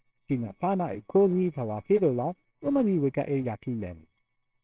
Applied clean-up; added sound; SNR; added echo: neural separator model SepFormer WHAMR!.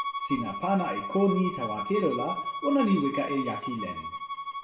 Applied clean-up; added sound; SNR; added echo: none; Bowed string instrument; 6 dB; reverberation time 0.7 s.